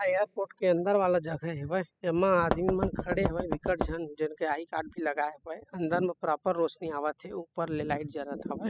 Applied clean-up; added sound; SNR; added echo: classical method spectral subtraction.